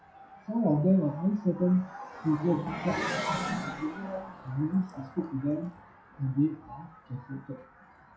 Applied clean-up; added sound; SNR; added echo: classical method WPE with log-MMSE.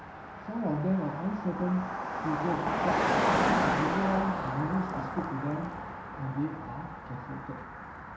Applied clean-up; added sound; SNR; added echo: none; Car passing by; -2 dB; reverberation time 0.5 s.